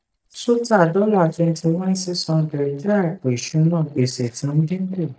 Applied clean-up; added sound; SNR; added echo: neural mask model DeepFilterNet 3.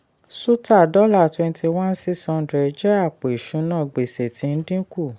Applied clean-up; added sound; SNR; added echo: none; none; none; none.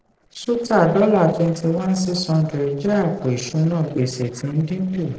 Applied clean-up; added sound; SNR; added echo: neural separator model SepFormer DNS4.